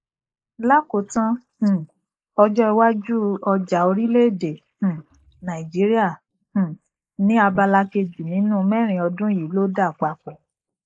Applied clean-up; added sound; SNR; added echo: neural mask model Resemble Enhance denoiser.